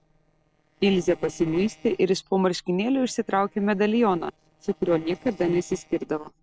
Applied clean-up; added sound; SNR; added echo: neural separator model SepFormer DNS4.